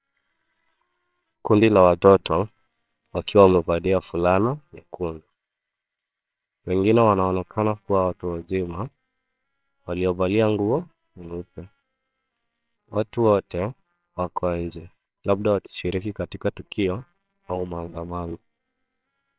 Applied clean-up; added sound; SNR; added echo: neural separator model SepFormer WHAMR!.